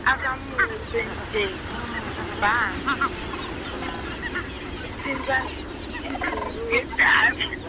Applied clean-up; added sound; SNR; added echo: none; Fowl; 3 dB; none.